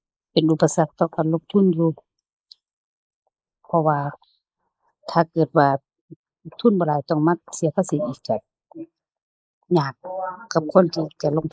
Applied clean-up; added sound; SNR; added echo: neural mask model Resemble Enhance denoiser.